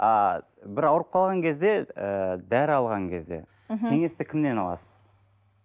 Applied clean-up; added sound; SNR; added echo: none; none; none; none.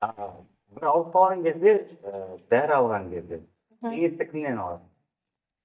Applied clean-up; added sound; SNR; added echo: neural mask model DeepFilterNet 3.